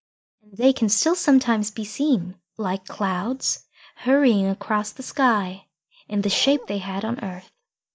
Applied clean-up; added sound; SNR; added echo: neural mask model DeepFilterNet 3.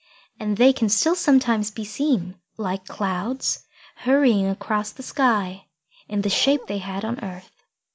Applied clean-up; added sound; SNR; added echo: none; Bark; 15 dB; none.